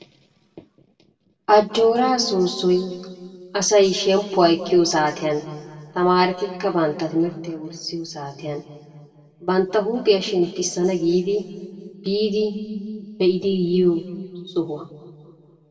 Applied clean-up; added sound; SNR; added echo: none; none; none; reverberation time 1.8 s.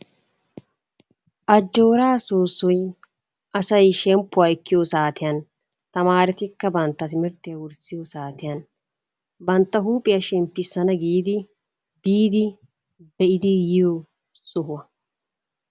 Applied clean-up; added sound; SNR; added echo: none; none; none; none.